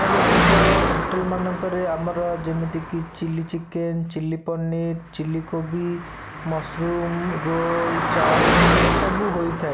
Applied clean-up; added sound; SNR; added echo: none; Car passing by; -2 dB; none.